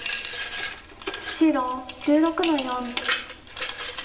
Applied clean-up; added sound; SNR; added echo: none; Glass; 7 dB; reverberation time 1.9 s.